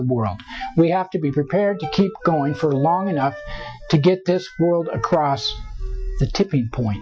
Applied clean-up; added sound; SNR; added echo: classical method Wiener filter.